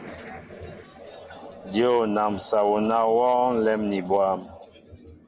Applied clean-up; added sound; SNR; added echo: none; none; none; none.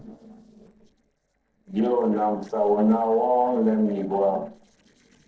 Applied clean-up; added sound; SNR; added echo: neural separator model SepFormer DNS4.